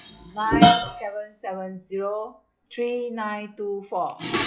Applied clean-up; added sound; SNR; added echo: classical method log-MMSE.